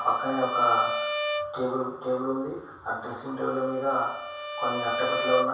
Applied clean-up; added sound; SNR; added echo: none; Bowed string instrument; 6 dB; reverberation time 0.7 s.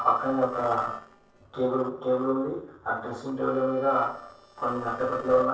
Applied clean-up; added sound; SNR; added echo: neural separator model SepFormer DNS4.